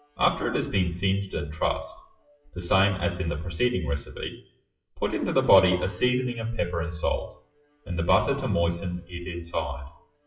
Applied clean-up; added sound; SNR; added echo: classical method WPE with log-MMSE.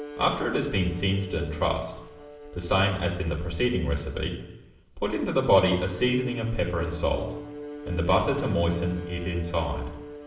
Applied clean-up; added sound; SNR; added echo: none; Bowed string instrument; 14 dB; reverberation time 0.9 s.